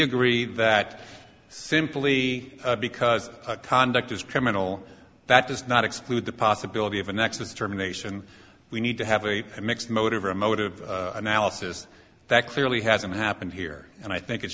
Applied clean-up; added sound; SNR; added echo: none; none; none; none.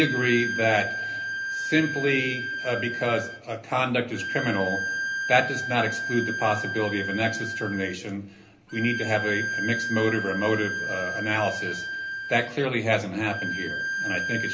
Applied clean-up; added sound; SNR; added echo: none; Bowed string instrument; 4 dB; reverberation time 0.3 s.